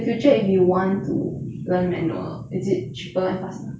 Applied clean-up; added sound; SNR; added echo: none; none; none; none.